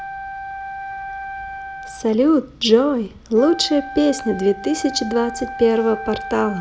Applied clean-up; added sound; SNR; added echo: none; Wind instrument, woodwind instrument; 12 dB; none.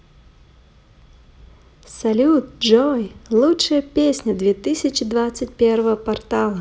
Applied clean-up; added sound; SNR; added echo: none; none; none; none.